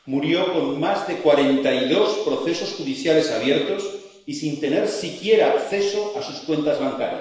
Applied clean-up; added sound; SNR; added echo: none; none; none; reverberation time 1.0 s.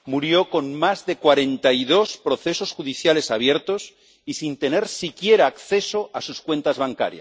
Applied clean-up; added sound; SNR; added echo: none; none; none; none.